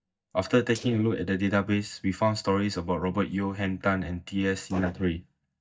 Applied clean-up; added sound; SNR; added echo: neural mask model DeepFilterNet 3.